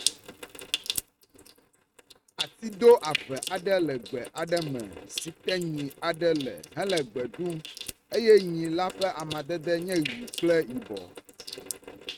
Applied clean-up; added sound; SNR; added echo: neural mask model RNNoise.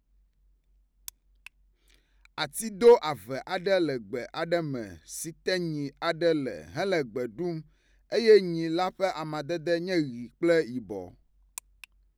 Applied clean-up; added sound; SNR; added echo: none; none; none; none.